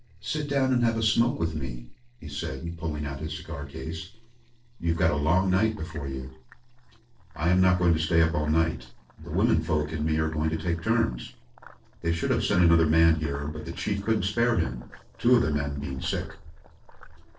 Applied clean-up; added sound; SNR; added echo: neural separator model SepFormer DNS4.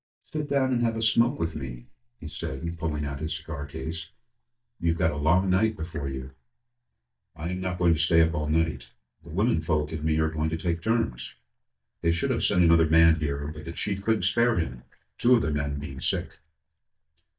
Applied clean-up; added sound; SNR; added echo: neural mask model DeepFilterNet 3.